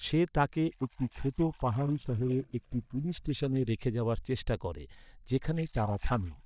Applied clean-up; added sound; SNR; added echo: neural mask model DeepFilterNet 3.